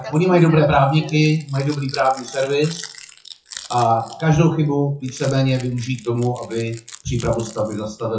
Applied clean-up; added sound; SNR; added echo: classical method WPE with log-MMSE.